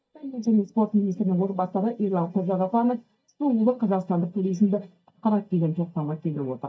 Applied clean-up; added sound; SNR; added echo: neural mask model DeepFilterNet 3.